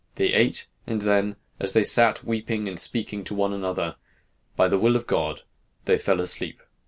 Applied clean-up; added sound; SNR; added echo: none; none; none; none.